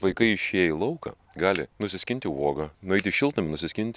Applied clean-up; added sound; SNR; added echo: none; Finger snapping; 13 dB; none.